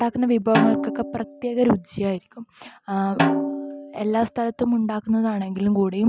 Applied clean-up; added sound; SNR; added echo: none; Snare drum; 5 dB; none.